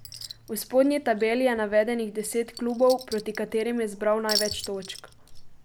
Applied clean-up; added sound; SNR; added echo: none; Chink, clink; 12 dB; none.